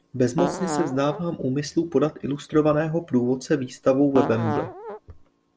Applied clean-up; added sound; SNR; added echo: none; Fart; 5 dB; none.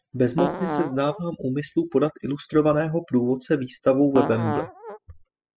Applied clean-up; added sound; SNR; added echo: classical method spectral subtraction.